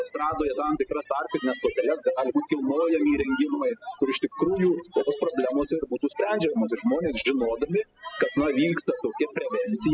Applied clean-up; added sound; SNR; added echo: classical method spectral subtraction.